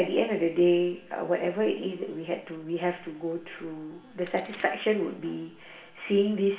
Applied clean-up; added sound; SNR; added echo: none; Crack; 19 dB; reverberation time 0.9 s.